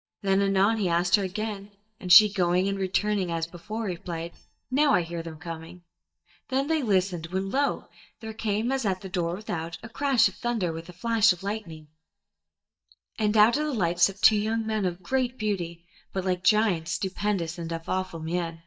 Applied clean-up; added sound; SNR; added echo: neural mask model DeepFilterNet 3.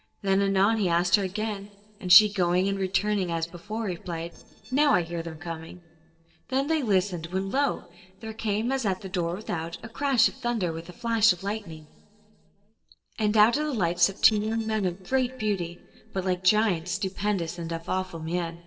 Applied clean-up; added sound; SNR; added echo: neural separator model SepFormer DNS4.